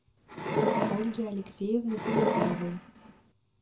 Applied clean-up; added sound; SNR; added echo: none; Wood; -3 dB; reverberation time 0.2 s.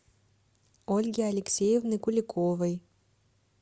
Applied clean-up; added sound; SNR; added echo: none; none; none; none.